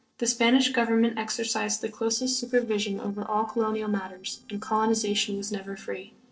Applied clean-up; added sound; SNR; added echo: neural separator model SepFormer DNS4.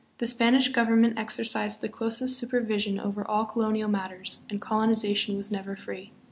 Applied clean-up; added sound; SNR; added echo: none; none; none; none.